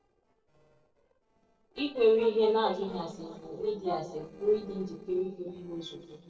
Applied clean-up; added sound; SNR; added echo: neural separator model SepFormer DNS4.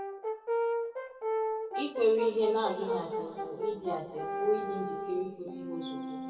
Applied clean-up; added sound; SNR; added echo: none; Brass instrument; 1 dB; reverberation time 2.2 s.